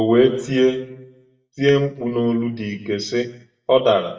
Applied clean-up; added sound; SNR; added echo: neural mask model DeepFilterNet 3.